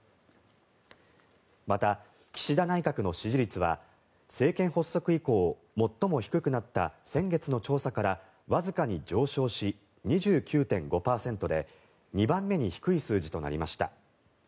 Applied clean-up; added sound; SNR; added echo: none; none; none; none.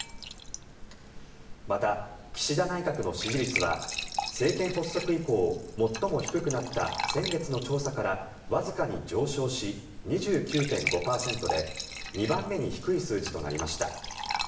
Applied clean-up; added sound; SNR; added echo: none; Fill (with liquid) / Trickle, dribble / Glass; 7 dB; reverberation time 0.8 s.